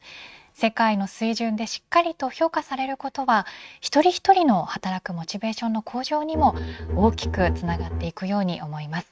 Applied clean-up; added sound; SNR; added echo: neural mask model RNNoise.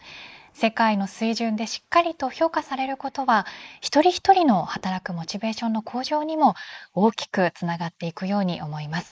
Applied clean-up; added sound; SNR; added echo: neural mask model Resemble Enhance denoiser.